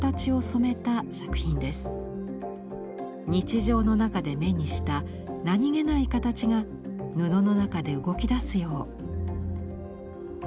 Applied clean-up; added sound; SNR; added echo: none; none; none; none.